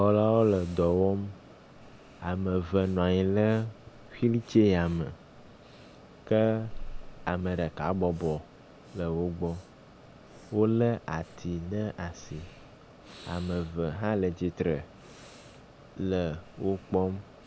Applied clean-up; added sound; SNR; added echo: none; Mechanisms + Breathing; 18 dB; none.